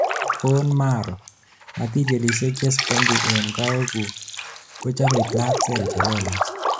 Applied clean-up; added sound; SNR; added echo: none; Drip; 2 dB; none.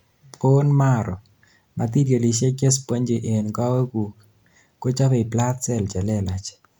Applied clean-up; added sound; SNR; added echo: none; none; none; none.